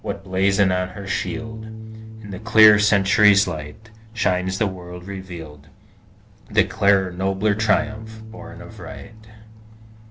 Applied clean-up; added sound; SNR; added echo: none; Bass guitar; 14 dB; none.